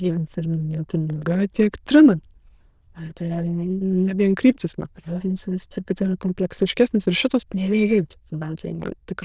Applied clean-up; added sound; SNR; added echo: neural diffusion model UNIVERSE++.